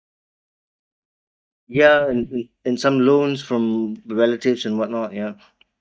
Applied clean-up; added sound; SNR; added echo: neural mask model DeepFilterNet 3.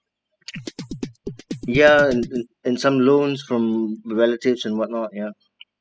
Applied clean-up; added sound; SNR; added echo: classical method spectral subtraction.